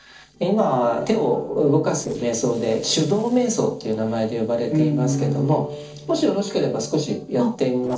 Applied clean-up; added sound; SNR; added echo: neural separator model SepFormer DNS4.